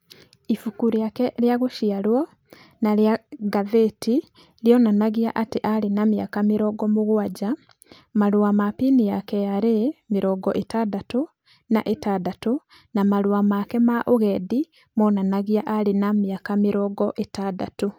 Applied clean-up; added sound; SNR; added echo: none; none; none; none.